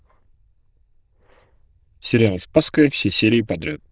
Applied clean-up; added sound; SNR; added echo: neural diffusion model UNIVERSE++.